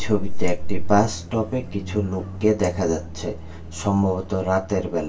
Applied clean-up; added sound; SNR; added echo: none; Car passing by; 15 dB; reverberation time 0.2 s.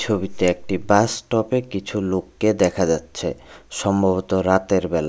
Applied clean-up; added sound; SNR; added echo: none; none; none; none.